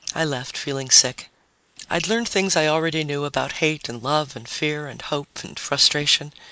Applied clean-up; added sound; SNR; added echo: neural mask model Resemble Enhance denoiser.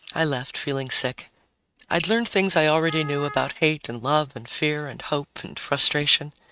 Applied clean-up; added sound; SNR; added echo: neural mask model RNNoise.